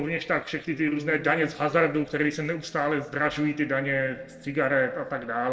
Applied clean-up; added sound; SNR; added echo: neural separator model SepFormer DNS4.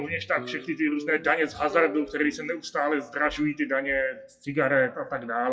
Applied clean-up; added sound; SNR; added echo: classical method WPE with log-MMSE.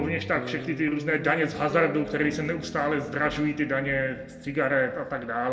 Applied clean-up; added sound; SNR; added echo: none; Guitar; 12 dB; reverberation time 0.5 s.